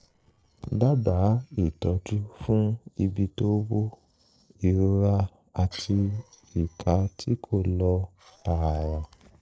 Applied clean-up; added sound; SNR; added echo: neural separator model SepFormer DNS4.